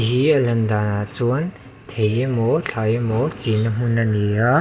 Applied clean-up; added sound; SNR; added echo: none; none; none; none.